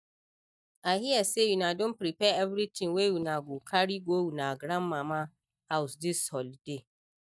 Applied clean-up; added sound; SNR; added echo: neural mask model DeepFilterNet 3.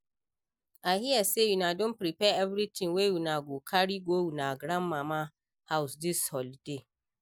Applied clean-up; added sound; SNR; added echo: none; none; none; none.